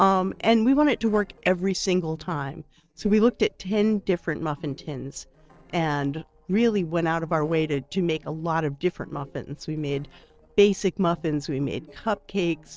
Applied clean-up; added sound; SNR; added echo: neural separator model SepFormer DNS4.